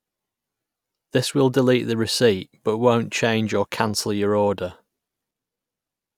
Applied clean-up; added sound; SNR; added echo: none; none; none; none.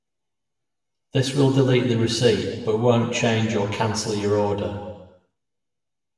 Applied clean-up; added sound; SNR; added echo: none; none; none; reverberation time 1.2 s.